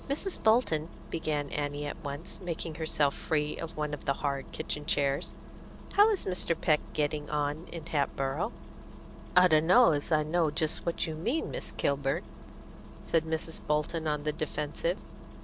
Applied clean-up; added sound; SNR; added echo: none; Engine starting; 14 dB; none.